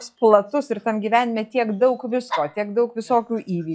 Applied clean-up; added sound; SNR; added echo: classical method log-MMSE.